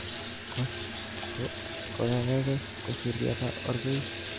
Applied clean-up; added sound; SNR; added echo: none; Bathtub (filling or washing) / Water tap, faucet; 3 dB; none.